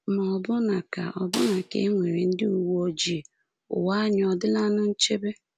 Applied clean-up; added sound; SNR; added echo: none; Snare drum; 12 dB; none.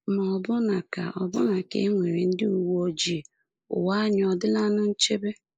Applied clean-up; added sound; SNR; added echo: neural mask model Resemble Enhance denoiser.